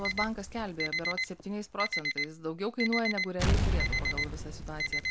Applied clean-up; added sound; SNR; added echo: none; Alarm + Explosion; -4 dB; none.